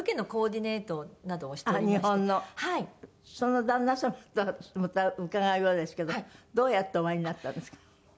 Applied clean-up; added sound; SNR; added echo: none; none; none; none.